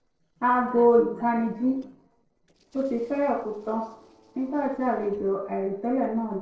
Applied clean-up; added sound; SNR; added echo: neural separator model SepFormer DNS4.